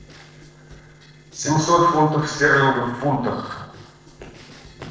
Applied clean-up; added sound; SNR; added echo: neural separator model SepFormer DNS4.